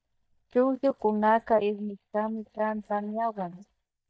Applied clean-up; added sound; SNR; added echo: neural mask model DeepFilterNet 3.